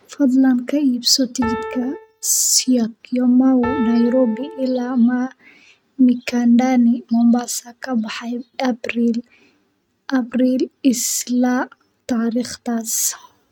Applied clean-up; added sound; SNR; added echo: neural mask model RNNoise.